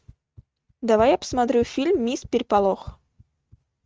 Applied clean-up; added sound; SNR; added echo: neural mask model RNNoise.